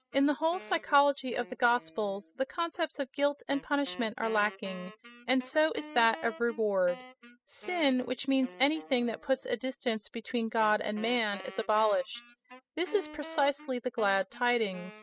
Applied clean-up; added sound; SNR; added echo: classical method spectral subtraction.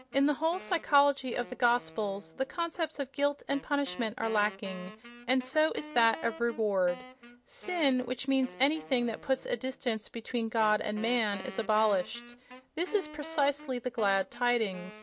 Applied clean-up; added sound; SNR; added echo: none; Wind instrument, woodwind instrument; 18 dB; none.